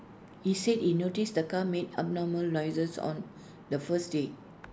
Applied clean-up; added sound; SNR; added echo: none; none; none; none.